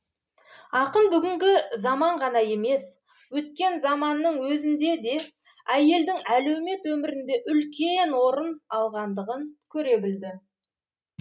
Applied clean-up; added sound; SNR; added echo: none; none; none; none.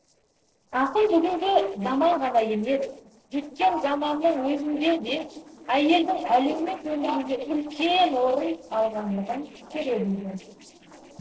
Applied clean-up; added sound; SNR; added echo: neural separator model SepFormer DNS4.